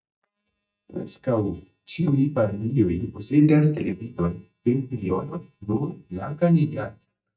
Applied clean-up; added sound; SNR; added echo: neural mask model DeepFilterNet 3.